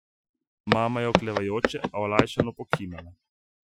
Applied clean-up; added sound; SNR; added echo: classical method Wiener filter.